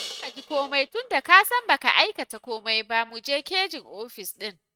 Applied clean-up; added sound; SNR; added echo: neural mask model RNNoise.